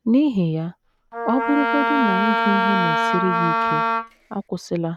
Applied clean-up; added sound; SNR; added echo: none; Wind instrument, woodwind instrument; -1 dB; none.